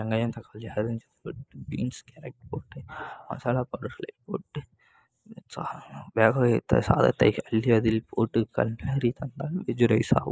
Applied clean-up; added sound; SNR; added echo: neural mask model Resemble Enhance denoiser.